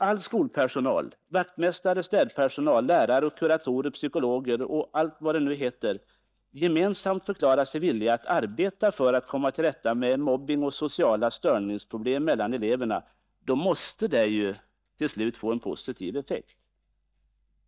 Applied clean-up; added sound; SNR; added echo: neural mask model DeepFilterNet 3.